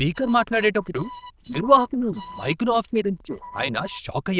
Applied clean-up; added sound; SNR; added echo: neural diffusion model UNIVERSE++.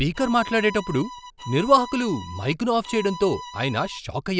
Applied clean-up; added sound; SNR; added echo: none; Bowed string instrument; 14 dB; none.